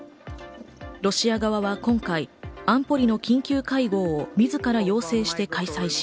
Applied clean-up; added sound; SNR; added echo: none; none; none; none.